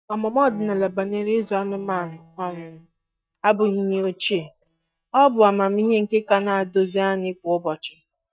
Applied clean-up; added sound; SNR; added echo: neural mask model DeepFilterNet 3.